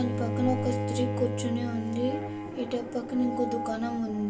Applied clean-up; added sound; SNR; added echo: none; Bowed string instrument; 2 dB; reverberation time 0.2 s.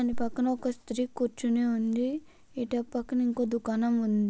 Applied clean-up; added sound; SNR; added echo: none; none; none; none.